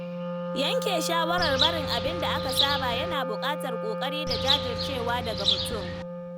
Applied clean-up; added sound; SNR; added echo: none; Bird + Wind instrument, woodwind instrument; -2 dB; none.